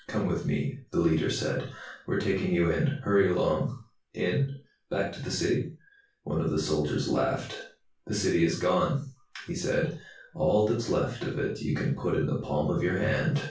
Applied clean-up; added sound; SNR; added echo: none; none; none; reverberation time 0.3 s.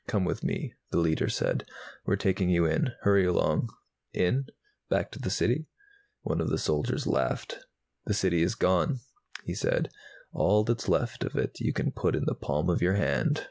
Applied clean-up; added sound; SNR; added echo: none; none; none; none.